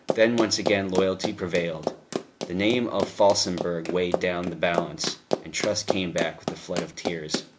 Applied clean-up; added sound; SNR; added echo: none; Run; 6 dB; none.